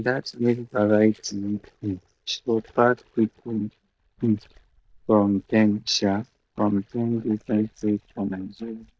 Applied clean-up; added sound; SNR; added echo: neural mask model DeepFilterNet 3.